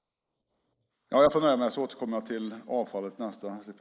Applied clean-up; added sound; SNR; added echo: neural mask model Resemble Enhance denoiser.